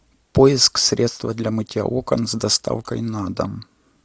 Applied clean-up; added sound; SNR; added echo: none; none; none; none.